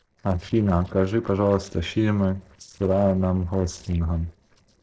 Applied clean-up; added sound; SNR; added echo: neural separator model SepFormer DNS4.